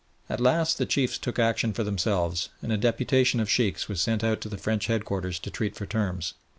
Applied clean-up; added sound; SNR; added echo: none; none; none; none.